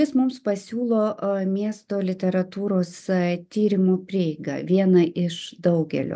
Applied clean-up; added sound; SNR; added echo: none; none; none; none.